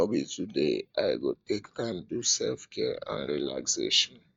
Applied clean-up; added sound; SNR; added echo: neural mask model DeepFilterNet 3.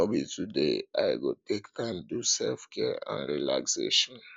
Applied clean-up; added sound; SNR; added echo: none; none; none; none.